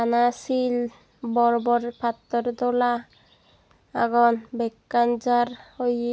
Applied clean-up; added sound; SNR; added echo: none; none; none; none.